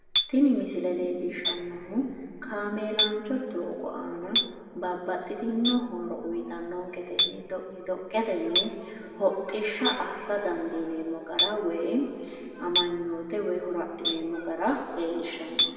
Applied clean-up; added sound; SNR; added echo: none; Chink, clink; 3 dB; reverberation time 2.3 s.